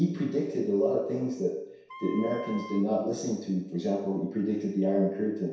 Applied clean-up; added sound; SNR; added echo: none; Wind instrument, woodwind instrument; 17 dB; reverberation time 0.7 s.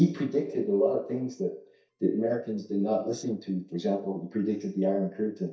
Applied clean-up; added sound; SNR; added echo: neural mask model DeepFilterNet 3.